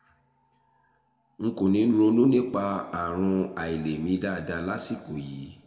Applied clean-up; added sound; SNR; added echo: none; none; none; reverberation time 1.9 s.